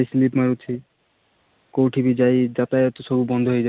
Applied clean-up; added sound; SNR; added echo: none; none; none; none.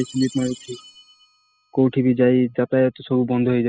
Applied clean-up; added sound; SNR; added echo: classical method spectral subtraction.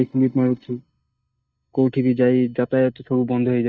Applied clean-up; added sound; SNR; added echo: neural mask model DeepFilterNet 3.